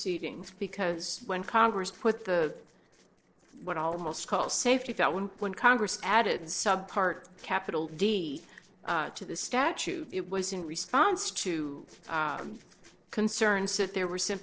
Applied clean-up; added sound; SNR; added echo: neural separator model SepFormer DNS4.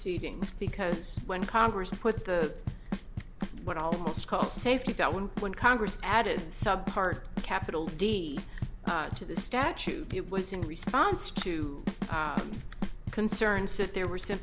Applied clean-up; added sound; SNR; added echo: none; Bass drum / Snare drum / Drum kit; 7 dB; none.